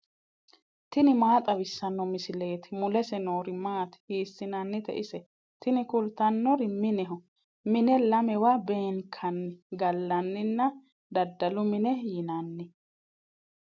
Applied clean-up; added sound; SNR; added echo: none; none; none; none.